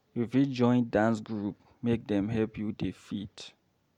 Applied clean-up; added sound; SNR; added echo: none; none; none; none.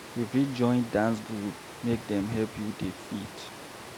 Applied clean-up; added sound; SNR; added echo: none; Water; 13 dB; none.